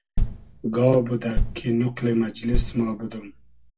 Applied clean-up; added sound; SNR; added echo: none; Bass drum; 2 dB; reverberation time 0.2 s.